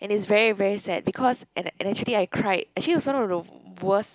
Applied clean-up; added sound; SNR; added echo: none; none; none; none.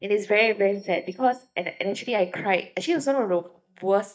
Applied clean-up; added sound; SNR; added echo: neural mask model DeepFilterNet 3.